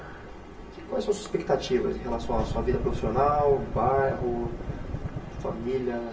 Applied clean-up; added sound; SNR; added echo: none; Engine starting / Car; 6 dB; reverberation time 0.8 s.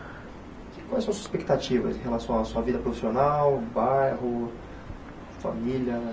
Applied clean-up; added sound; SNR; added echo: none; none; none; none.